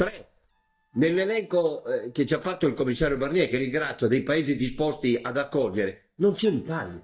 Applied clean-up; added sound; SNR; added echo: neural mask model DeepFilterNet 3.